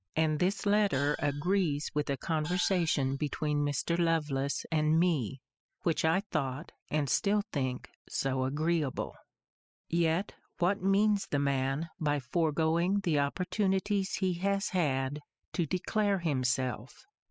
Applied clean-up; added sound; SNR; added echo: classical method spectral subtraction.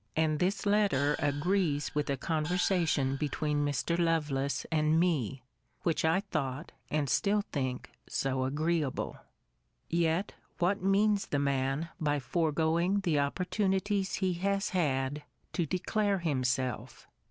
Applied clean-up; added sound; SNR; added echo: none; Gong; 15 dB; none.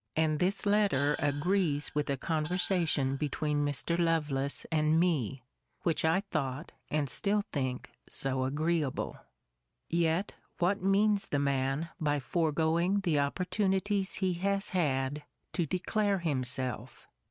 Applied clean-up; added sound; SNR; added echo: neural mask model RNNoise.